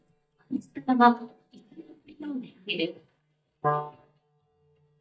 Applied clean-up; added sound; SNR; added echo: neural mask model DeepFilterNet 3.